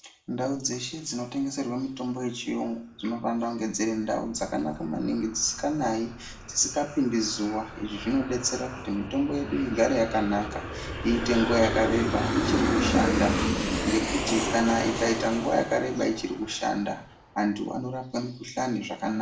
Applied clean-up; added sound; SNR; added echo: none; Aircraft; 5 dB; reverberation time 0.5 s.